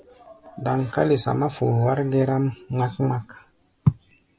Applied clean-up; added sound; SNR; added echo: none; none; none; none.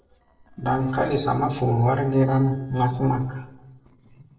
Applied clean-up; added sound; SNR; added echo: neural separator model SepFormer DNS4.